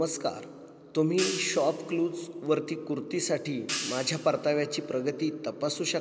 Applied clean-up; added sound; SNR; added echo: none; Hi-hat; 10 dB; none.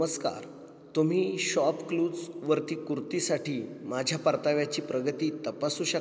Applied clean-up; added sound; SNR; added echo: none; none; none; none.